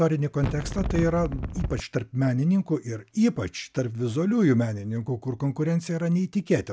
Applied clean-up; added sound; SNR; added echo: none; Wind; 5 dB; none.